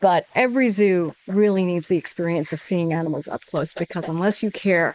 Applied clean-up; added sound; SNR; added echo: neural mask model Resemble Enhance denoiser.